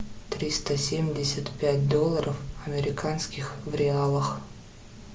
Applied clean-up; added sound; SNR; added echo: none; none; none; none.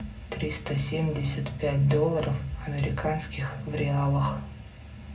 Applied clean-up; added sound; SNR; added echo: none; none; none; reverberation time 0.3 s.